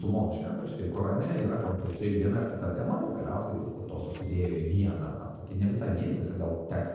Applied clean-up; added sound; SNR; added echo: neural separator model SepFormer DNS4.